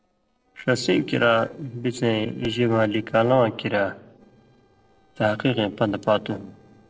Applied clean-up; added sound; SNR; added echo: neural separator model SepFormer DNS4.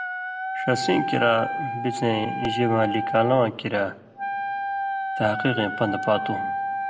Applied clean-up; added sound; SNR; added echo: none; Wind instrument, woodwind instrument; 4 dB; reverberation time 0.9 s.